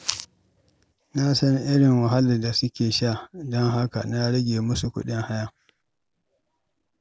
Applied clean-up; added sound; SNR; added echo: none; none; none; none.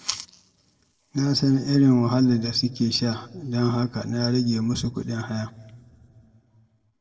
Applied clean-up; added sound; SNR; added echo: none; none; none; reverberation time 1.4 s.